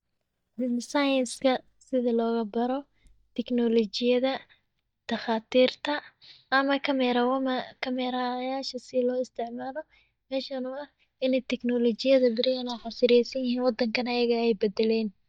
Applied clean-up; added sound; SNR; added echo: neural mask model DeepFilterNet 3.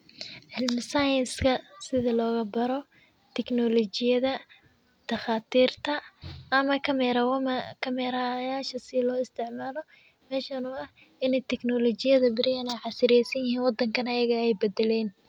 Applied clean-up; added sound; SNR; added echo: none; none; none; none.